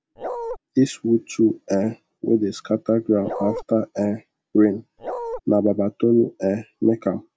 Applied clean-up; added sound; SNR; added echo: none; Bark; 7 dB; none.